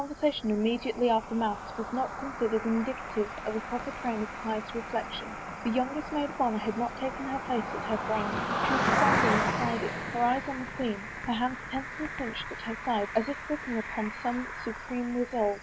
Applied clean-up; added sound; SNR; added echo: none; Cricket; 3 dB; none.